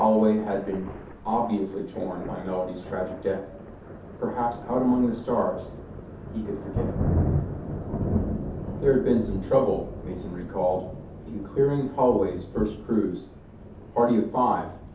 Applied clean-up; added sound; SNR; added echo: none; Thunder; 6 dB; reverberation time 0.5 s.